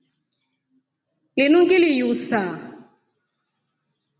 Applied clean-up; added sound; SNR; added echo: none; none; none; none.